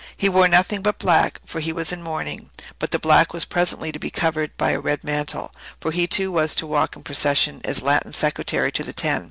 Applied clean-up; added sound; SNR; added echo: none; none; none; none.